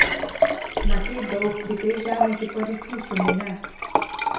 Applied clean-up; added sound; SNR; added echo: none; Liquid; -4 dB; reverberation time 0.7 s.